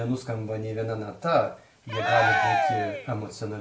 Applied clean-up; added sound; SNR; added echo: none; Cheering; -4 dB; none.